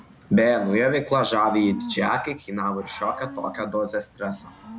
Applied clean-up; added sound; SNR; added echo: none; Cricket / Growling; 16 dB; none.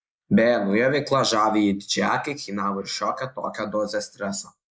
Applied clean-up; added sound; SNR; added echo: neural mask model Resemble Enhance denoiser.